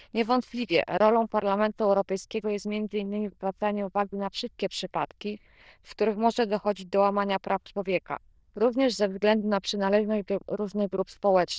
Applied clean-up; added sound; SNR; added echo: neural diffusion model UNIVERSE++.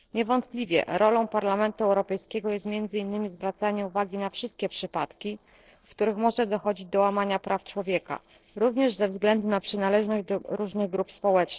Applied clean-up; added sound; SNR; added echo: neural separator model SepFormer DNS4.